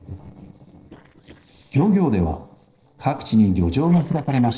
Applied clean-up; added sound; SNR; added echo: neural separator model SepFormer DNS4.